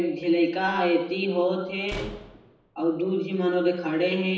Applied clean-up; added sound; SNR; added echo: none; Slam; 16 dB; reverberation time 0.8 s.